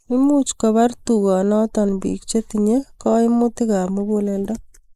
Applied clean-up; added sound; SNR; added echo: neural mask model Resemble Enhance denoiser.